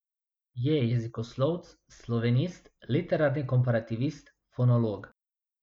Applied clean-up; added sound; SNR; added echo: none; none; none; none.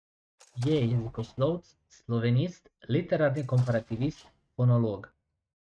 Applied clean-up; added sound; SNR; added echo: neural mask model RNNoise.